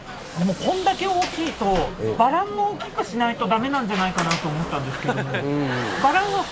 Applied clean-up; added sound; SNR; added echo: none; Sliding door; 11 dB; none.